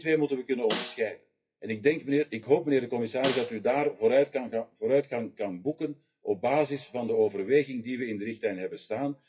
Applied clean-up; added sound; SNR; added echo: classical method WPE with log-MMSE.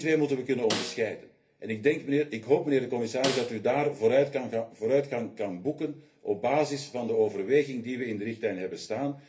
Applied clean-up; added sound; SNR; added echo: none; Snare drum; 9 dB; reverberation time 0.3 s.